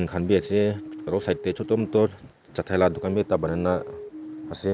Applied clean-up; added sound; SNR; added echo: none; Siren; 13 dB; none.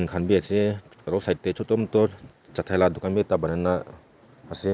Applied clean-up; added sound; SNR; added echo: none; none; none; none.